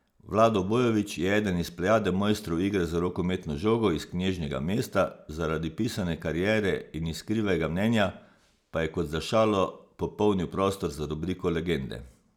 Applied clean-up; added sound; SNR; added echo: none; none; none; none.